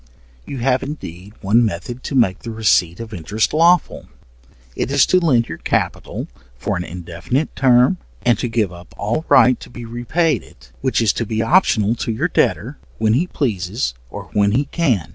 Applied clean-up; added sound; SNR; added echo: none; none; none; none.